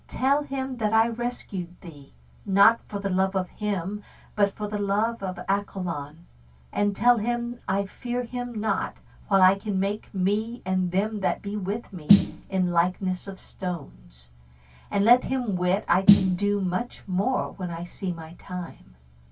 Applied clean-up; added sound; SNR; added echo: none; Snare drum; 0 dB; reverberation time 0.1 s.